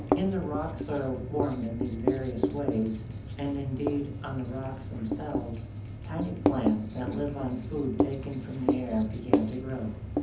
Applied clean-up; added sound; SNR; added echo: none; Writing; -5 dB; reverberation time 0.7 s.